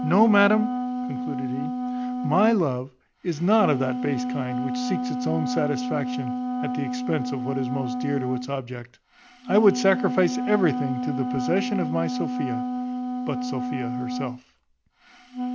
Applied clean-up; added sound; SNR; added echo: none; Wind instrument, woodwind instrument; 3 dB; none.